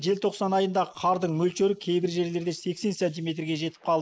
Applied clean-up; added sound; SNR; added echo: neural mask model Resemble Enhance denoiser.